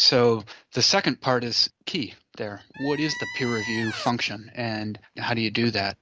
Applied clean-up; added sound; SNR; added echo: none; Squeak; 9 dB; none.